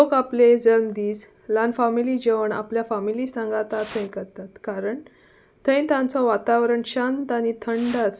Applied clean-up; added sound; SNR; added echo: none; Fire; 17 dB; none.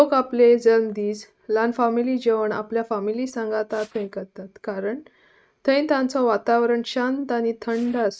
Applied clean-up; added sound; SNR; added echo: neural mask model RNNoise.